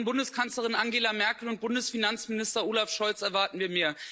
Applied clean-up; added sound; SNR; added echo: neural mask model Resemble Enhance denoiser.